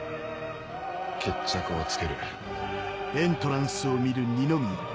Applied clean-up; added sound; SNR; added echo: none; none; none; none.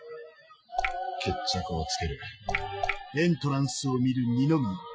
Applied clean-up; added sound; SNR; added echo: classical method Wiener filter.